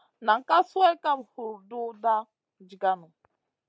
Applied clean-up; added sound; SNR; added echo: none; none; none; none.